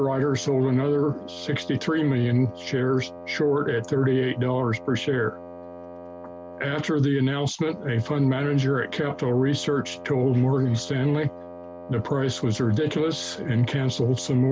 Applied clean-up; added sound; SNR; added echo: none; Wind instrument, woodwind instrument; 15 dB; none.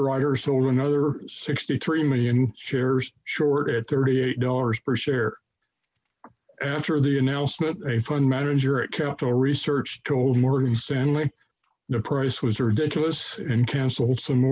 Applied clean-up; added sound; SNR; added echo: none; none; none; none.